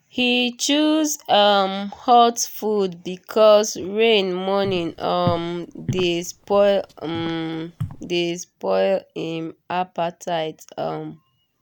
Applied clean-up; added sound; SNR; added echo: none; Walk, footsteps; 13 dB; none.